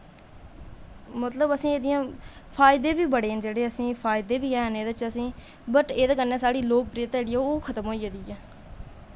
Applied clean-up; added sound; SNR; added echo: none; none; none; none.